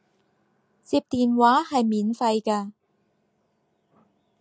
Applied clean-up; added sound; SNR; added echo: none; none; none; none.